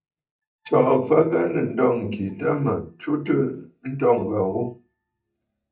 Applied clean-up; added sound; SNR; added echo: neural mask model DeepFilterNet 3.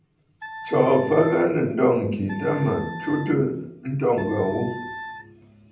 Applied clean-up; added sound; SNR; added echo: none; Wind instrument, woodwind instrument; 15 dB; reverberation time 0.6 s.